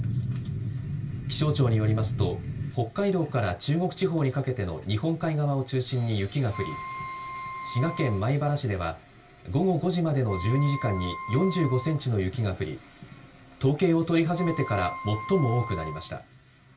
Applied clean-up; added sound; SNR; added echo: none; Wind instrument, woodwind instrument; 12 dB; reverberation time 0.2 s.